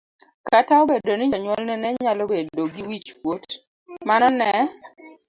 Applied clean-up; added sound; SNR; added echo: none; none; none; none.